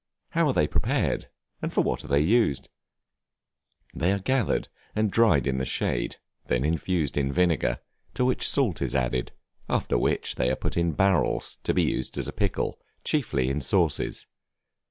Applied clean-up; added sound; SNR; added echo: none; none; none; none.